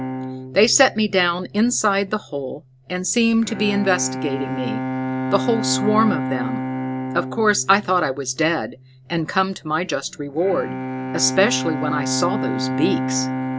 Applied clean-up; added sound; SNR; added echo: none; Bowed string instrument; 5 dB; none.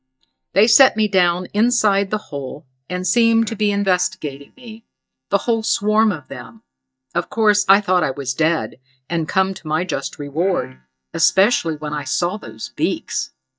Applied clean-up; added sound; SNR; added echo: neural mask model DeepFilterNet 3.